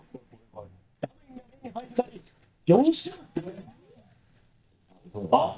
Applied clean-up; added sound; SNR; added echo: neural mask model DeepFilterNet 3.